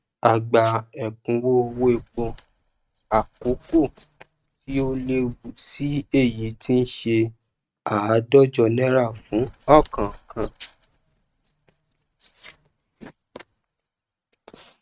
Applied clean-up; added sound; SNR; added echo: neural mask model RNNoise.